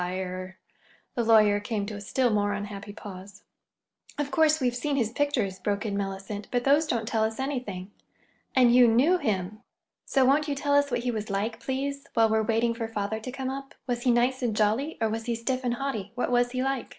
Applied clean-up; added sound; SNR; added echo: none; none; none; none.